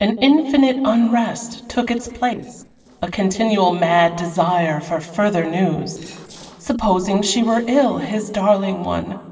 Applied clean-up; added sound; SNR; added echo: neural separator model SepFormer DNS4.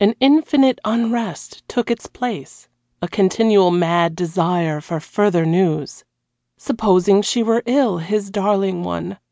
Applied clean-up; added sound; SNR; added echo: none; none; none; none.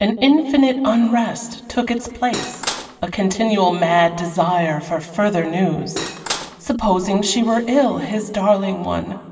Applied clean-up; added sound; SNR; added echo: none; Cutlery, silverware / Dishes, pots, and pans; 8 dB; reverberation time 2.5 s.